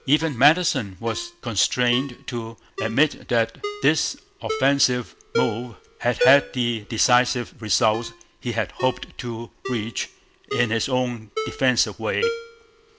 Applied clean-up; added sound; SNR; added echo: none; Ringtone; 9 dB; none.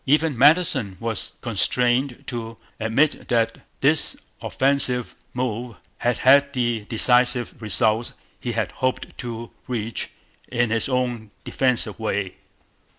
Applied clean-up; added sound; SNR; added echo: none; none; none; none.